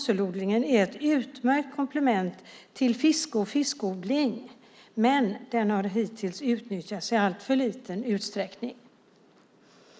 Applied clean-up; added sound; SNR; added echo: none; none; none; none.